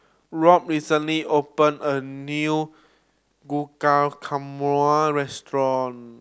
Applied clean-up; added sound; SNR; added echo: none; none; none; none.